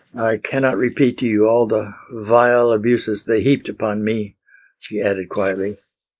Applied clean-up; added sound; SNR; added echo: neural mask model Resemble Enhance denoiser.